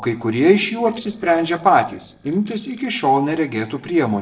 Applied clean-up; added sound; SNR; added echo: neural separator model SepFormer DNS4.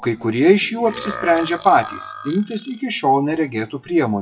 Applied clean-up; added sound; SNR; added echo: classical method WPE with log-MMSE.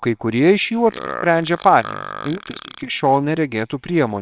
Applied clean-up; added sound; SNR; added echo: neural separator model SepFormer WHAMR!.